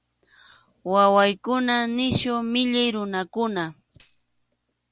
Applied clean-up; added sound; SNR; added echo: none; Tambourine; 19 dB; none.